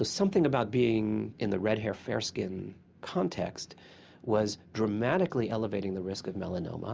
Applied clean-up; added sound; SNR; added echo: none; none; none; none.